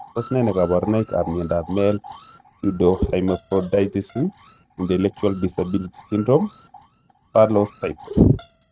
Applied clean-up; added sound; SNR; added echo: neural mask model RNNoise.